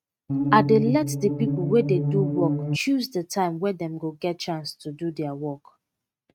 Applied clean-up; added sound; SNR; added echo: neural mask model RNNoise.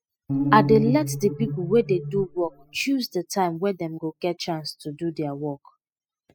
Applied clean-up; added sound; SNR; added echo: classical method spectral subtraction.